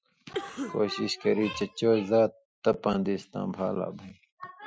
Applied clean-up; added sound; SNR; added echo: classical method Wiener filter.